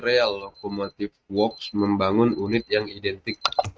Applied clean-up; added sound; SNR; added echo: neural mask model RNNoise.